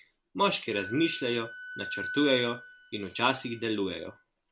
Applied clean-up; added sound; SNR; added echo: none; Wind instrument, woodwind instrument; 12 dB; none.